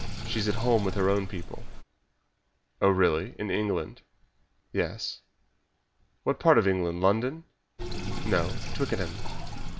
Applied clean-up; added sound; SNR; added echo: none; Sink (filling or washing); 6 dB; none.